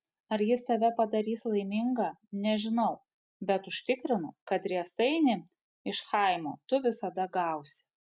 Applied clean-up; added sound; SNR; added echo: none; none; none; none.